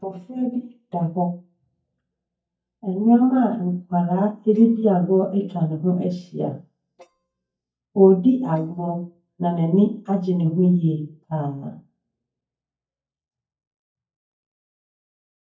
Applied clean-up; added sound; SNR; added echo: neural mask model DeepFilterNet 3.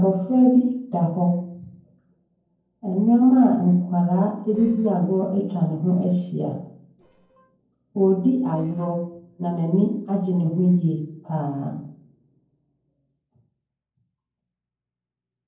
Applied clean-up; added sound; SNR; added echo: neural separator model SepFormer DNS4.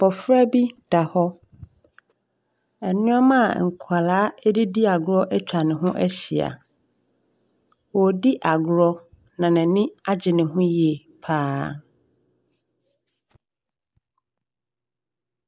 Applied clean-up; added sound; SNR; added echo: none; none; none; none.